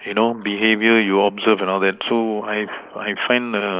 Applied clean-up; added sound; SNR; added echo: neural mask model Resemble Enhance denoiser.